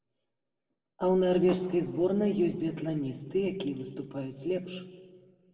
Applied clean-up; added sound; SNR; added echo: neural separator model SepFormer DNS4.